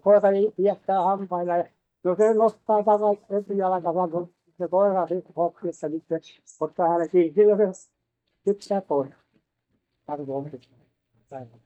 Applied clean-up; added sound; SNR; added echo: neural mask model DeepFilterNet 3.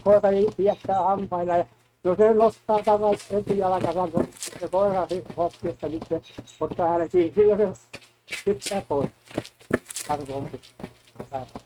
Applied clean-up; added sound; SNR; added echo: neural mask model RNNoise.